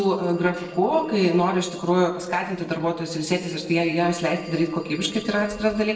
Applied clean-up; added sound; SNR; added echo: neural separator model SepFormer DNS4.